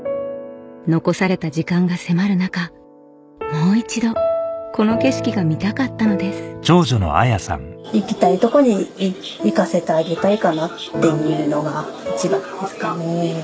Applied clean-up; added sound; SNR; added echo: none; none; none; none.